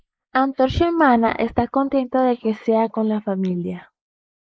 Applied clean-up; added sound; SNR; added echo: neural mask model Resemble Enhance denoiser.